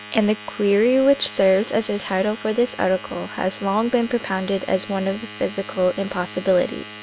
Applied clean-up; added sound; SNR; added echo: none; Domestic sounds, home sounds; 17 dB; none.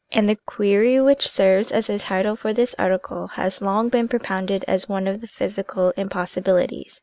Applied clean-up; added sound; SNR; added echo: none; none; none; none.